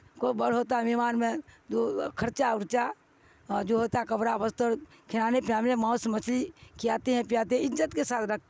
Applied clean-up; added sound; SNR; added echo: none; none; none; none.